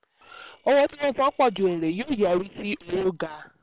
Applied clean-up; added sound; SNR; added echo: neural separator model SepFormer WHAM!.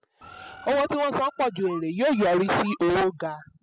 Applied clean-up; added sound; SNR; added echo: classical method spectral subtraction.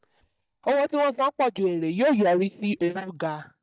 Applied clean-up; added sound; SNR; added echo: neural mask model DeepFilterNet 3.